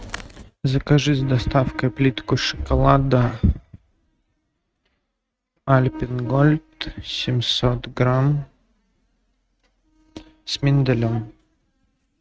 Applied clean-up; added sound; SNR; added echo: neural mask model RNNoise.